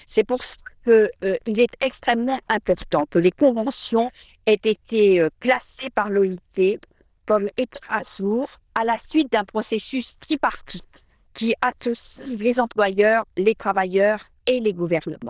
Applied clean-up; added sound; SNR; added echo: neural diffusion model UNIVERSE++.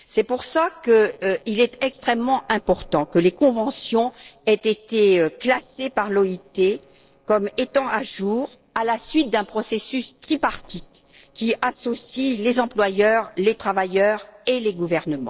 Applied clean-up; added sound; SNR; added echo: neural separator model SepFormer DNS4.